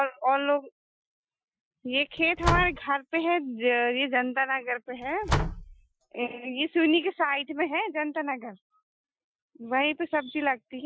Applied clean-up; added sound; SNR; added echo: classical method Wiener filter.